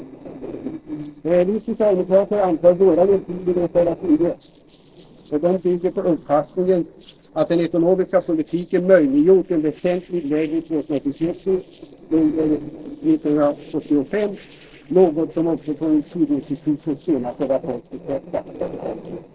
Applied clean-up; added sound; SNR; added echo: neural separator model SepFormer DNS4.